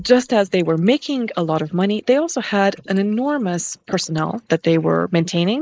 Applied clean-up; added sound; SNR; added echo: neural mask model Resemble Enhance denoiser.